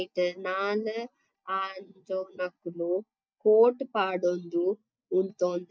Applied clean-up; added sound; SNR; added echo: neural mask model DeepFilterNet 3.